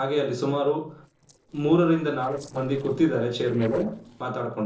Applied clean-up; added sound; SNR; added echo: neural separator model SepFormer DNS4.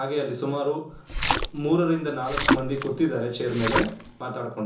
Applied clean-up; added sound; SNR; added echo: none; Splash, splatter; 1 dB; reverberation time 0.6 s.